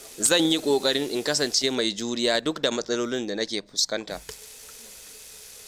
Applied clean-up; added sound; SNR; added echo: none; Sink (filling or washing) / Water tap, faucet; 20 dB; none.